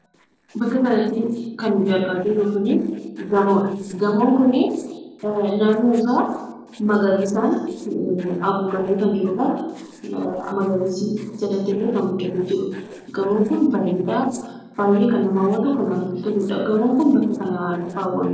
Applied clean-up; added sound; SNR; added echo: neural separator model SepFormer DNS4.